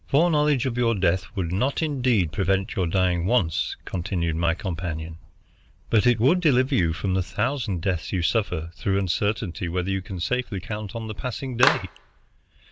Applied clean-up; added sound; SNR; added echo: none; Clapping; 4 dB; none.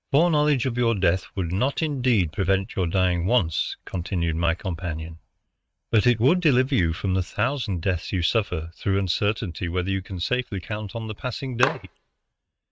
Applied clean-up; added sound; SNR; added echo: neural mask model RNNoise.